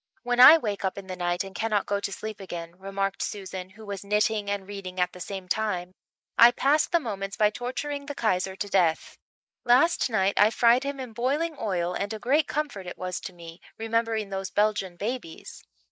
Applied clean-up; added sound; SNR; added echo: neural mask model Resemble Enhance denoiser.